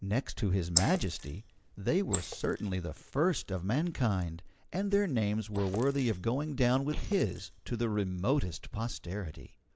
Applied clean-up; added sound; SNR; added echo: neural mask model Resemble Enhance denoiser.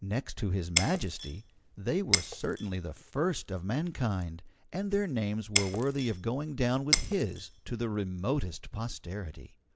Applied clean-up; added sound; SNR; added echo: none; Shatter; 3 dB; none.